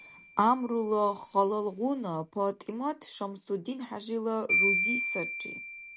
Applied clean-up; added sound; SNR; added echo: none; Marimba, xylophone; 4 dB; none.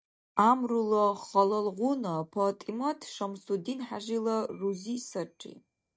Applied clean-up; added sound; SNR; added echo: neural mask model DeepFilterNet 3.